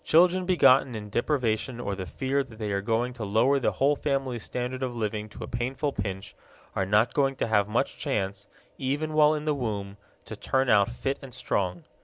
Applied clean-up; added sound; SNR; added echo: none; none; none; none.